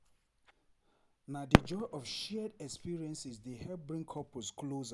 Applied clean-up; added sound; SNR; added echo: none; Fireworks; -5 dB; none.